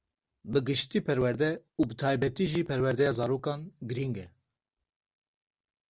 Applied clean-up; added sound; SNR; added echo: none; none; none; none.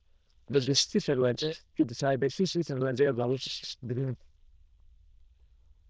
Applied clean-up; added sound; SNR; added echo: neural diffusion model UNIVERSE++.